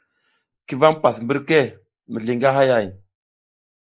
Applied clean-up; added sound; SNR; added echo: neural mask model Resemble Enhance denoiser.